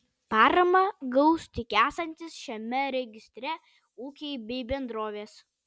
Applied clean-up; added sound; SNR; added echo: none; none; none; none.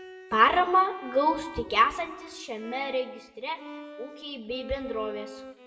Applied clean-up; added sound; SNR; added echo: none; Bowed string instrument; 17 dB; reverberation time 0.8 s.